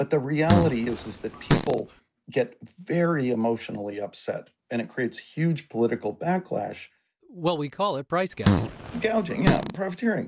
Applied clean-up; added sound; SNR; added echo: none; Fart; -1 dB; none.